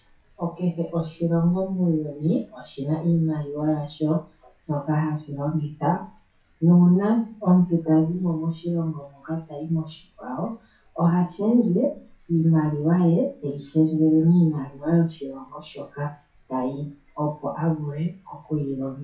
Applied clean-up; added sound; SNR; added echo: classical method WPE with log-MMSE.